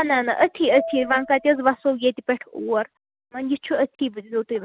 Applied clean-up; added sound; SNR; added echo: none; Marimba, xylophone; 15 dB; none.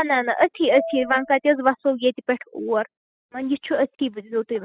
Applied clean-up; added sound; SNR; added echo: classical method spectral subtraction.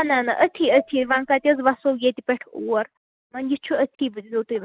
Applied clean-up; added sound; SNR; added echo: neural mask model DeepFilterNet 3.